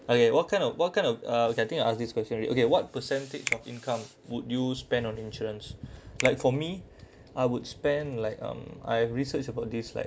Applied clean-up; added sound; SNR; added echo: none; Finger snapping; 10 dB; none.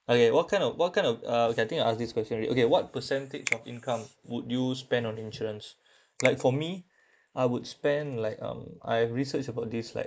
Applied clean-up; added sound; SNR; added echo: neural mask model Resemble Enhance denoiser.